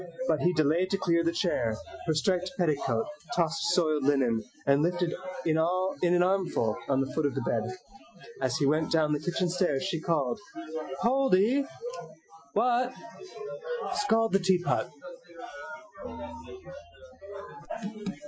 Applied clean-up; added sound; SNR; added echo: classical method Wiener filter.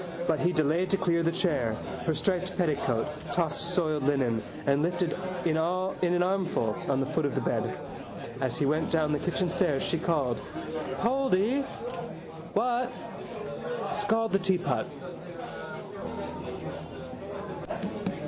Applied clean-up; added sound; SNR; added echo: none; Acoustic guitar; 19 dB; none.